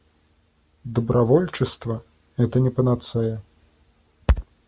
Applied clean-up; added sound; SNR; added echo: none; none; none; none.